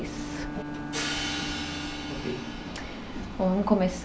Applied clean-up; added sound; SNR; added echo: none; Hi-hat + Bowed string instrument; 5 dB; none.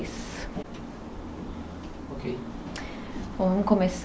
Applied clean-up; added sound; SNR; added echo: none; none; none; none.